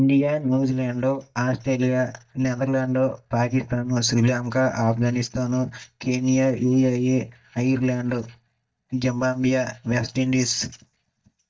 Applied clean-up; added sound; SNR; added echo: neural mask model DeepFilterNet 3.